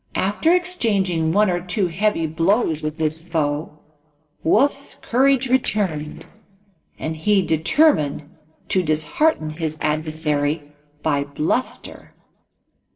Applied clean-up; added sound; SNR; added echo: neural separator model SepFormer DNS4.